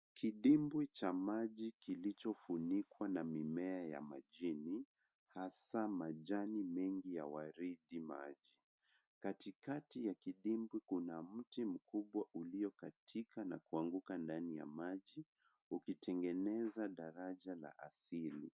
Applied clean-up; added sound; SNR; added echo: none; none; none; none.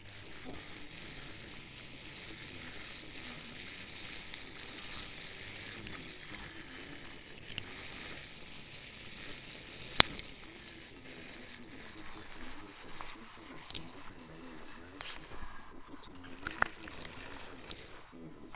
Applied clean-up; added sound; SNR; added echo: neural separator model SepFormer WHAMR!.